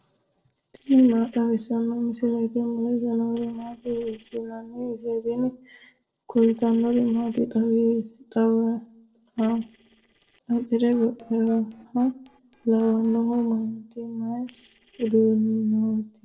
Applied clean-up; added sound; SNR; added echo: neural separator model SepFormer DNS4.